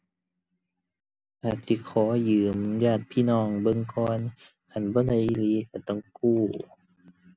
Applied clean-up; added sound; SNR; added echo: none; none; none; none.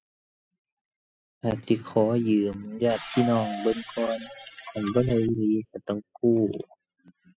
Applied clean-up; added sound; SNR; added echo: classical method spectral subtraction.